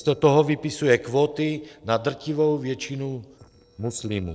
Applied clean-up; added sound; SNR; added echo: neural separator model SepFormer DNS4.